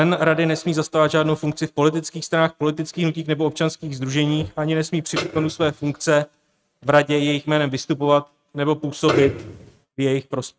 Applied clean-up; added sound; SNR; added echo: neural mask model RNNoise.